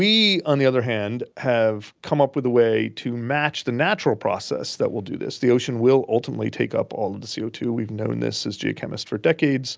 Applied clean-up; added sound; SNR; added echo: none; none; none; none.